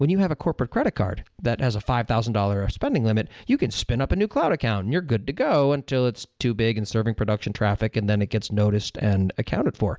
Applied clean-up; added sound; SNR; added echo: none; none; none; none.